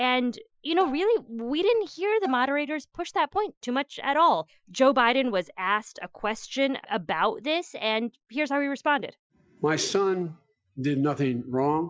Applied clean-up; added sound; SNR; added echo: classical method Wiener filter.